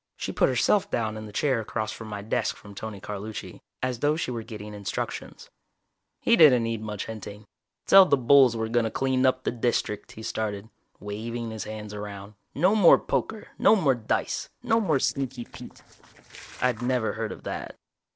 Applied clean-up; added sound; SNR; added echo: neural separator model SepFormer DNS4.